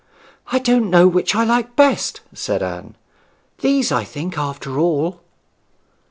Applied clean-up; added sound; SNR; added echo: none; none; none; none.